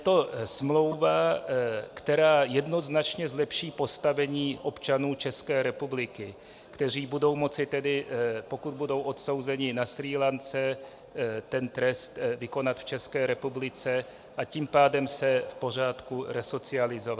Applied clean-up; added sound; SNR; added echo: none; none; none; none.